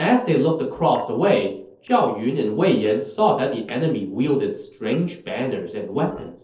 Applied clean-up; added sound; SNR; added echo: neural separator model SepFormer DNS4.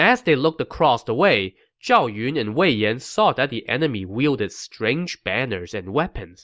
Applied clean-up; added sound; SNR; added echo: none; none; none; none.